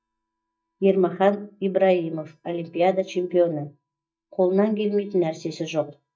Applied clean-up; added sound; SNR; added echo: neural mask model DeepFilterNet 3.